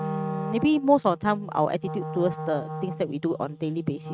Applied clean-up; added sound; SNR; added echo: neural mask model RNNoise.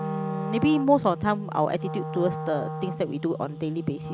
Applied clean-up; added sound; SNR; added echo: none; Wind instrument, woodwind instrument; 8 dB; none.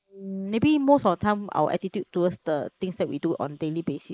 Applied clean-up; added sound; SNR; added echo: neural mask model Resemble Enhance denoiser.